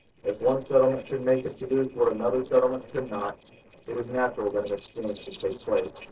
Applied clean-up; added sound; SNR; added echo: neural separator model SepFormer DNS4.